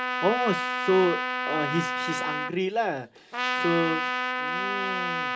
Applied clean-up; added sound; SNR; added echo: none; Trumpet; 1 dB; reverberation time 0.2 s.